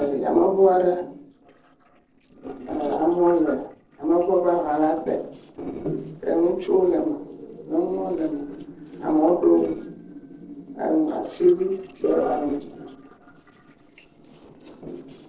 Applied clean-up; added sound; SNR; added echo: neural separator model SepFormer DNS4.